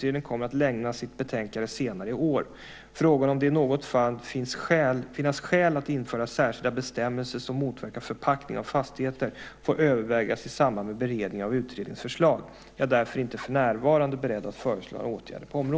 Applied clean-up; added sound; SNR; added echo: none; none; none; none.